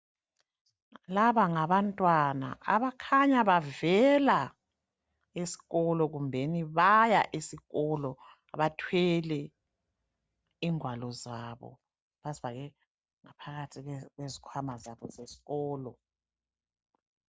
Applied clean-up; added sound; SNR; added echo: none; none; none; none.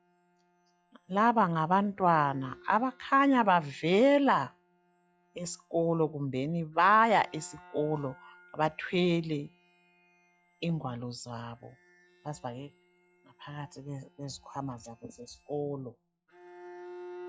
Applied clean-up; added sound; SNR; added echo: classical method log-MMSE.